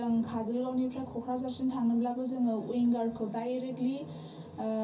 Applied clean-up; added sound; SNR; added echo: none; none; none; reverberation time 0.3 s.